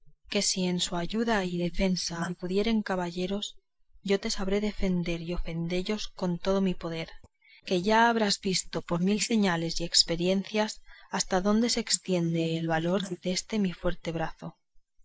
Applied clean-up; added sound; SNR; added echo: neural mask model Resemble Enhance denoiser.